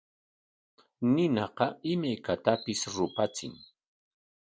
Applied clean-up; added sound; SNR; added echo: none; Chirp, tweet; 17 dB; none.